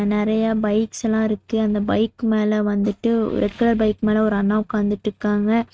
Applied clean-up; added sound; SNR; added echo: neural mask model RNNoise.